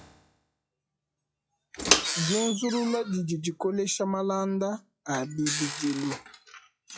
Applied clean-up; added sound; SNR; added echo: classical method log-MMSE.